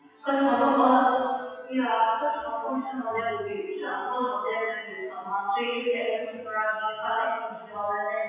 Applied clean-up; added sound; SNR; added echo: classical method WPE with log-MMSE.